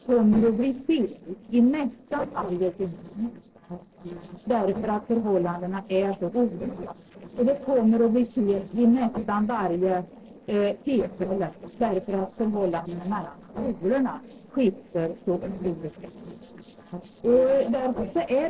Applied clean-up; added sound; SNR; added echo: neural separator model SepFormer DNS4.